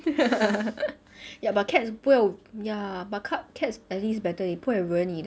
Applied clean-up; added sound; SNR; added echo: none; none; none; none.